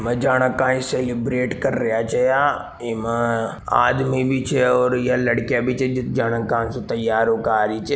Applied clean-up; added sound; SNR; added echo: none; none; none; none.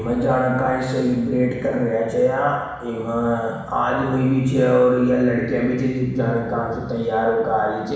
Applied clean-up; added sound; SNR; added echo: none; none; none; reverberation time 1.1 s.